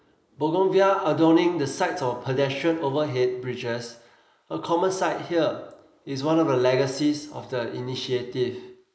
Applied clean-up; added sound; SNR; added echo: neural mask model Resemble Enhance denoiser.